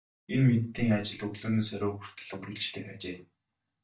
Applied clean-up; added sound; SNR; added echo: neural mask model DeepFilterNet 3.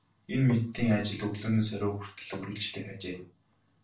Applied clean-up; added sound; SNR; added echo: neural separator model SepFormer DNS4.